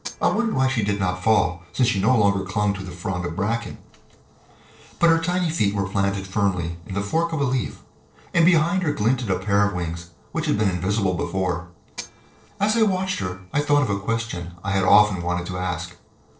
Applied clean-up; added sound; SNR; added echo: neural separator model SepFormer DNS4.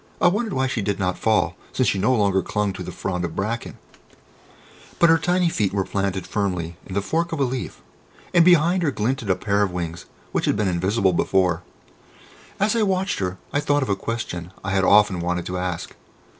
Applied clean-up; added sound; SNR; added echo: none; none; none; none.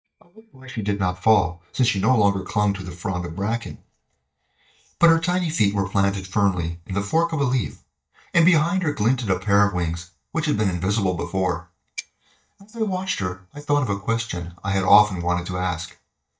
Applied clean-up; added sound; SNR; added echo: neural mask model DeepFilterNet 3.